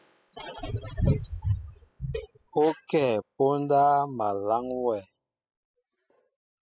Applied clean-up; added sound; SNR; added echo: classical method spectral subtraction.